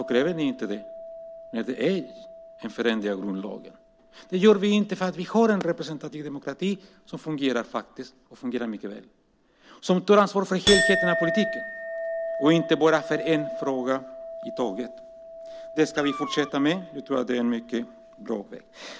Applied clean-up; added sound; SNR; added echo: none; Chink, clink + Meow; 9 dB; none.